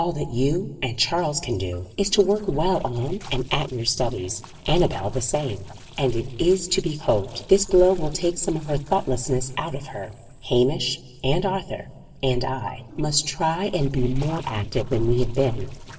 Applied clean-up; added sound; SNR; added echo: neural separator model SepFormer DNS4.